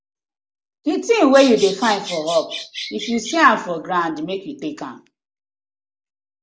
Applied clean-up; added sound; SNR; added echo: none; Bird vocalization, bird call, bird song; 10 dB; none.